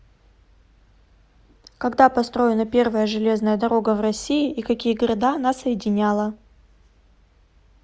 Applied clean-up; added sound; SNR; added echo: none; none; none; none.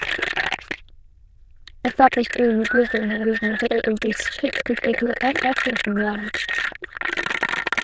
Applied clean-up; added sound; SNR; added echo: neural diffusion model UNIVERSE++.